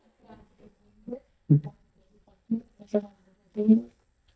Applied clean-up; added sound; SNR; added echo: neural mask model DeepFilterNet 3.